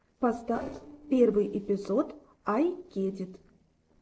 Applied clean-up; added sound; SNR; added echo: neural separator model SepFormer DNS4.